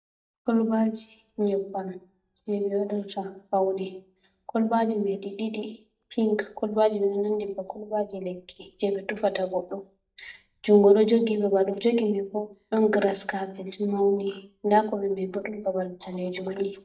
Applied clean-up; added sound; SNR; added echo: neural mask model DeepFilterNet 3.